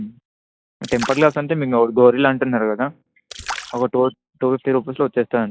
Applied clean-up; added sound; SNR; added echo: classical method log-MMSE.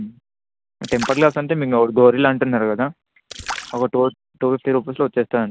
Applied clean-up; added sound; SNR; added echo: none; Splash, splatter; 17 dB; none.